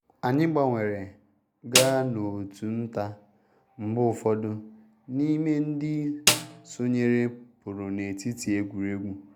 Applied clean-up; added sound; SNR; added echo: none; Snare drum; 2 dB; none.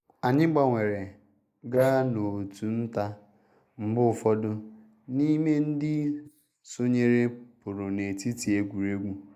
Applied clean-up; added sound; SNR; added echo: neural mask model Resemble Enhance denoiser.